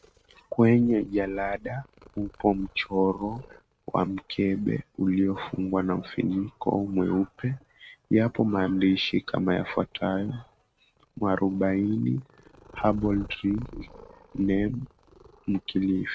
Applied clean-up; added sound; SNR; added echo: neural mask model RNNoise.